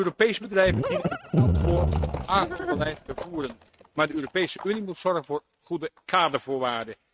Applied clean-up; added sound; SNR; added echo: neural mask model RNNoise.